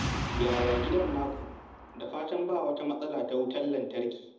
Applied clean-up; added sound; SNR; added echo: none; Boom; 5 dB; reverberation time 0.8 s.